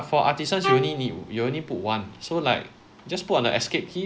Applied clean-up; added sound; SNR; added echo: none; Bowed string instrument; 7 dB; none.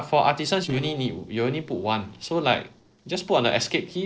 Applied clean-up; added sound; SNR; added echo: neural separator model SepFormer DNS4.